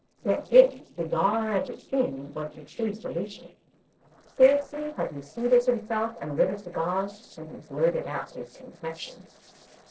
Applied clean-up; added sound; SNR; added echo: neural separator model SepFormer DNS4.